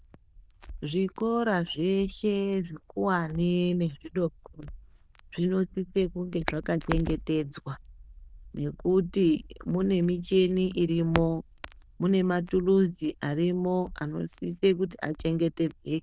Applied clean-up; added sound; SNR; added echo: neural diffusion model UNIVERSE++.